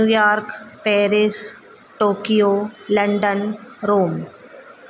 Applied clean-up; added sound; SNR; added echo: none; none; none; none.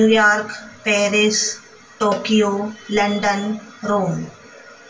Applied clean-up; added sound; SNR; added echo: none; Cowbell; 17 dB; reverberation time 0.2 s.